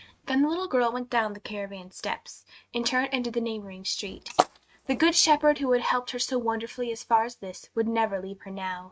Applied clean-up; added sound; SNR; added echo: neural mask model RNNoise.